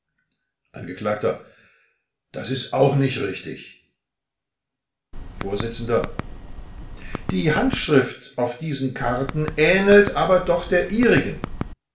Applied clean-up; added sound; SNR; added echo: none; Typing; 9 dB; reverberation time 0.4 s.